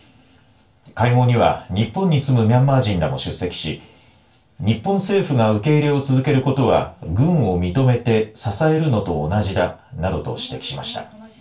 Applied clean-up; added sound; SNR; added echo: none; none; none; reverberation time 0.3 s.